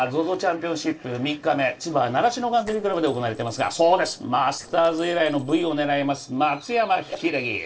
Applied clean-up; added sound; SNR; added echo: neural separator model SepFormer DNS4.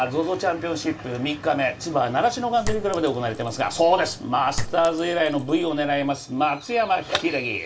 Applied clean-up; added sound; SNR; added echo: none; Chink, clink; 9 dB; reverberation time 0.2 s.